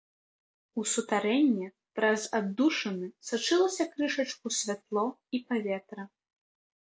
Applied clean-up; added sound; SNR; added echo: none; none; none; none.